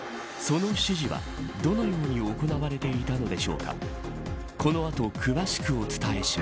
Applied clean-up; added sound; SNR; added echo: none; none; none; none.